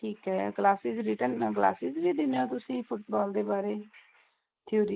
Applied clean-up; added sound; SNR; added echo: neural mask model Resemble Enhance denoiser.